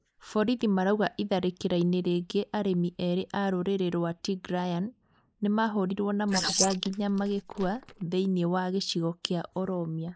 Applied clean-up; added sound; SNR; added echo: neural mask model Resemble Enhance denoiser.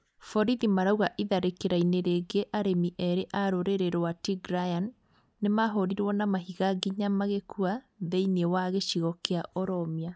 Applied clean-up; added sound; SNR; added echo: none; none; none; none.